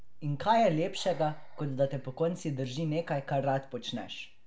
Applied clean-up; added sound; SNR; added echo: none; Breathing; 13 dB; none.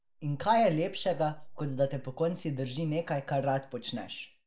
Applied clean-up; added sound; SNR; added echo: neural mask model Resemble Enhance denoiser.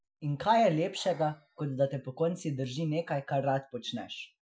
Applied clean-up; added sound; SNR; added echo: classical method Wiener filter.